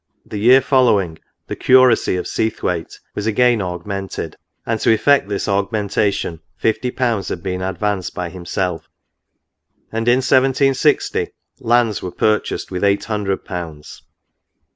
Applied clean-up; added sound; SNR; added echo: none; none; none; none.